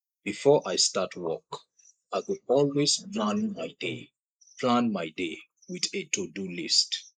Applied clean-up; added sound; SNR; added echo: neural mask model Resemble Enhance denoiser.